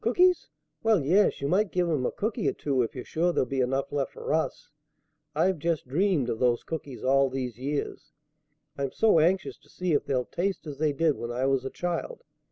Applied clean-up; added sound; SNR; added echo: none; none; none; none.